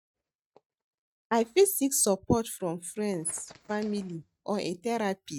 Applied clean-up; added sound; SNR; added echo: neural mask model RNNoise.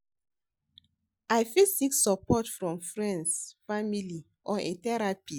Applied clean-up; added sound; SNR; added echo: none; none; none; none.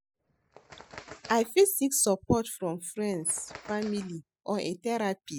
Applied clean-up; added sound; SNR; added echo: classical method spectral subtraction.